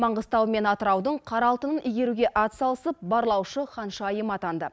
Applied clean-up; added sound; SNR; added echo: none; none; none; none.